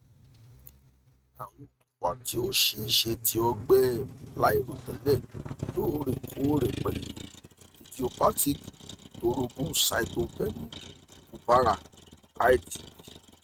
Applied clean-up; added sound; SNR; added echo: neural mask model RNNoise.